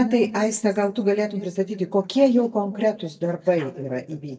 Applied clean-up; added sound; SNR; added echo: neural mask model DeepFilterNet 3.